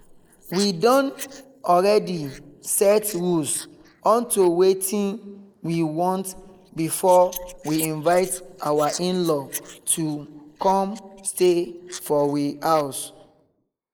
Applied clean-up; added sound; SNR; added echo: neural mask model Resemble Enhance denoiser.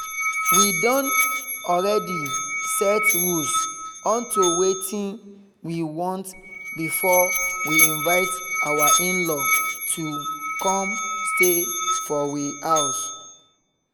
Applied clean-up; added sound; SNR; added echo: none; Musical instrument; -2 dB; none.